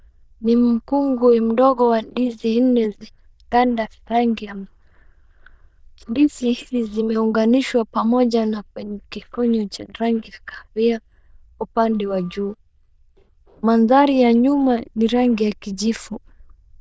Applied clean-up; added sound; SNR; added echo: neural diffusion model UNIVERSE++.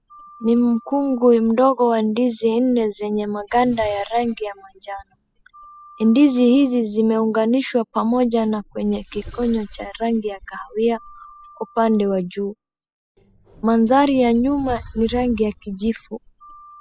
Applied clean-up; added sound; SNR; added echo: classical method spectral subtraction.